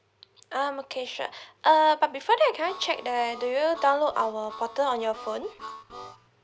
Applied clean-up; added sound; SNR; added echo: none; Harmonica; 17 dB; none.